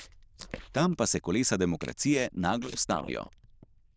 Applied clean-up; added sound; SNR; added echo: neural diffusion model UNIVERSE++.